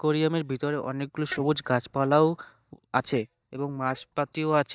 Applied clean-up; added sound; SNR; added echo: neural mask model DeepFilterNet 3.